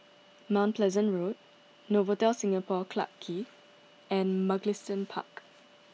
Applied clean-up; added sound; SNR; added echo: none; none; none; none.